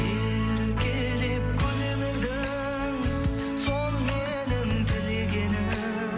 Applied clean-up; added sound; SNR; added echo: none; none; none; none.